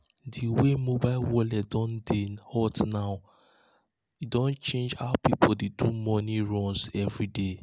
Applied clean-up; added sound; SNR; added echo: none; none; none; none.